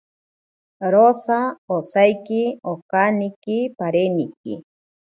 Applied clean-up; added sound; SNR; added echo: none; none; none; none.